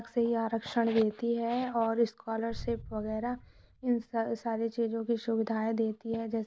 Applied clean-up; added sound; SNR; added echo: none; Boom; 20 dB; none.